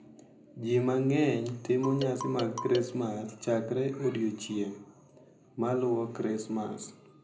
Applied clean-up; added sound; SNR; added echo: none; Marimba, xylophone; 9 dB; reverberation time 0.5 s.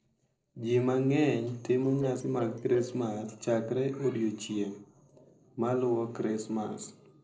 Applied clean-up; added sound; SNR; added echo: neural separator model SepFormer DNS4.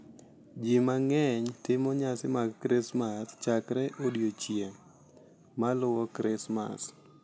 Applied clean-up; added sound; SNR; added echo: none; none; none; none.